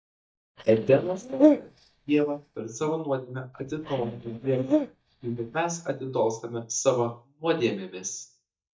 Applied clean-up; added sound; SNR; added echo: neural mask model DeepFilterNet 3.